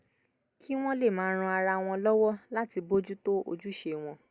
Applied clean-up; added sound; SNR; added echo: none; none; none; none.